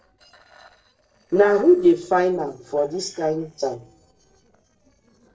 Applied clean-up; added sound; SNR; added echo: neural separator model SepFormer DNS4.